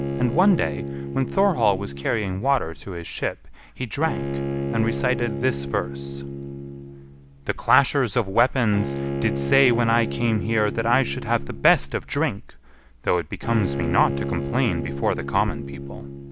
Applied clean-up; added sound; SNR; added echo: none; Bowed string instrument; 6 dB; none.